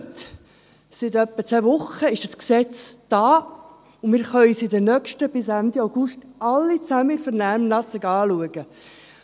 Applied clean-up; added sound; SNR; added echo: none; none; none; none.